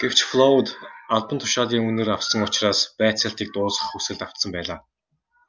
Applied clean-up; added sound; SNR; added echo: none; none; none; none.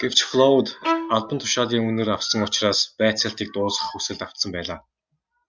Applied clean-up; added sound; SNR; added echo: neural mask model RNNoise.